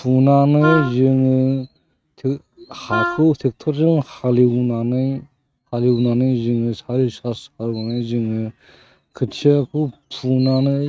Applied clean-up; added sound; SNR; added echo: neural mask model RNNoise.